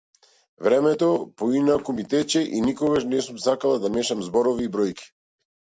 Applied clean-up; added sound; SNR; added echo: none; none; none; none.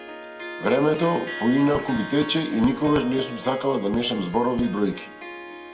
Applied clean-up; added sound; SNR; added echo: none; Harp; 13 dB; reverberation time 0.6 s.